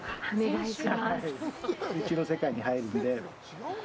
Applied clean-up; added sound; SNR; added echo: none; none; none; none.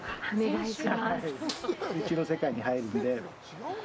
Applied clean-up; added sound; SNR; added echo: none; Snare drum; 15 dB; none.